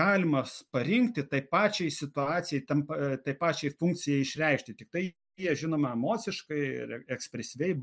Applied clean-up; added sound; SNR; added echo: none; none; none; none.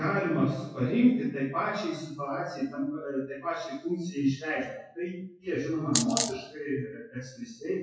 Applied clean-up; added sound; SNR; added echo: classical method WPE with log-MMSE.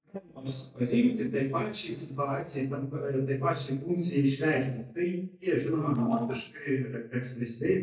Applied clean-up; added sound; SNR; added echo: neural mask model DeepFilterNet 3.